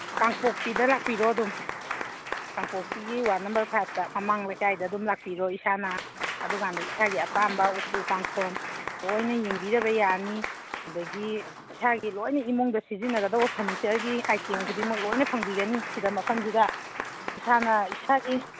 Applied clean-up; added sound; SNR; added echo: none; Applause / Crowd; 7 dB; none.